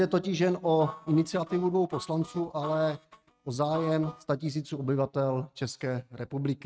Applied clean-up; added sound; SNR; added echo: neural mask model RNNoise.